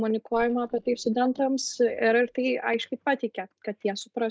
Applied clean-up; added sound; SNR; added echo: neural mask model DeepFilterNet 3.